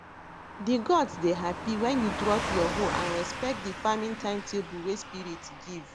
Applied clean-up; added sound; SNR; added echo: none; Car passing by / Truck; 6 dB; none.